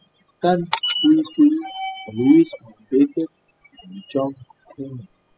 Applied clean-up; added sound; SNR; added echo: classical method spectral subtraction.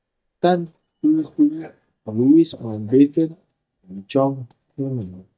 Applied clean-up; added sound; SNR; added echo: neural mask model DeepFilterNet 3.